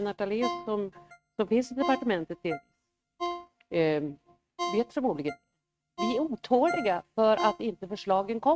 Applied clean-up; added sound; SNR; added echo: neural mask model RNNoise.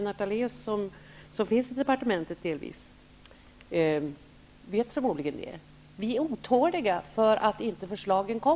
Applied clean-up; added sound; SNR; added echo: none; none; none; none.